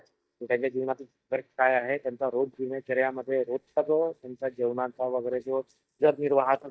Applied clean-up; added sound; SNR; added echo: neural mask model DeepFilterNet 3.